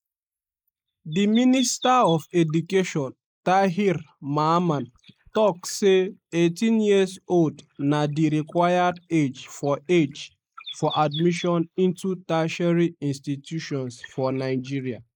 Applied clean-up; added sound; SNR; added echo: neural mask model Resemble Enhance denoiser.